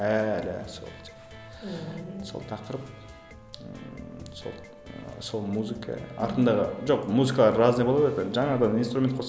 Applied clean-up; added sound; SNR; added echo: none; none; none; none.